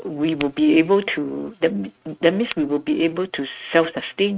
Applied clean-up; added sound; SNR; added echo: neural mask model RNNoise.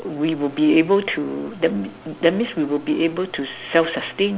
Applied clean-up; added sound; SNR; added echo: none; none; none; none.